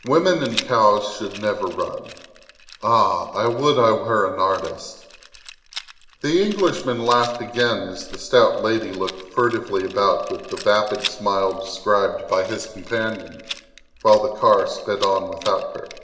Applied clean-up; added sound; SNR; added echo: none; Rattle; 17 dB; reverberation time 0.8 s.